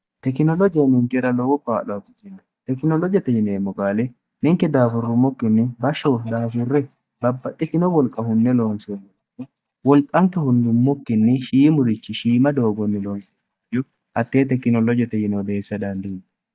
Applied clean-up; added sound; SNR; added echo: neural mask model DeepFilterNet 3.